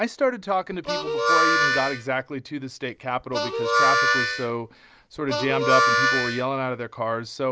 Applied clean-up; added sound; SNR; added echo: none; Harmonica; -4 dB; none.